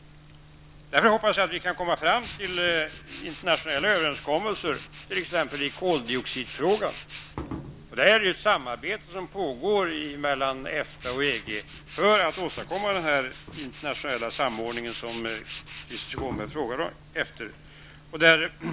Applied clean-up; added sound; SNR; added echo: none; Tools; 17 dB; none.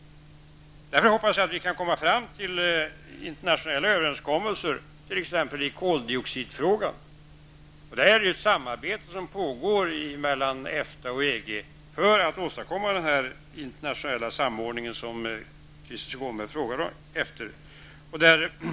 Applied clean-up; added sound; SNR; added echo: none; none; none; none.